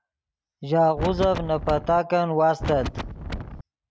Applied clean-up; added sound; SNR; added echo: none; Wind; 7 dB; none.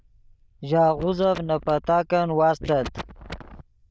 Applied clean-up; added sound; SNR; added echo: neural diffusion model UNIVERSE++.